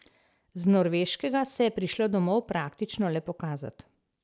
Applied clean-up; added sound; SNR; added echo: none; none; none; none.